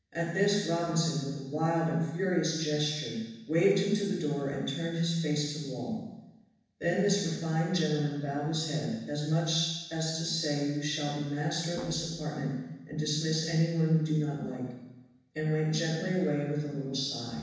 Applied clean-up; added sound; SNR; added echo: neural separator model SepFormer DNS4.